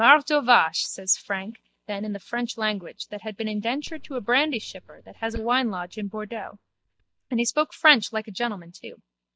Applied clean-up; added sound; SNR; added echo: neural mask model DeepFilterNet 3.